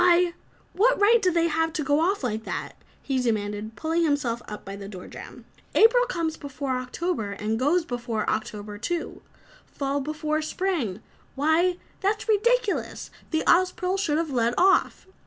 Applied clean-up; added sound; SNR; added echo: none; none; none; none.